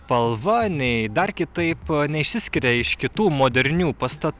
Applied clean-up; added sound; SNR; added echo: none; none; none; none.